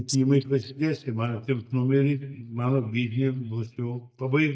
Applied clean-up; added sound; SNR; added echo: neural mask model DeepFilterNet 3.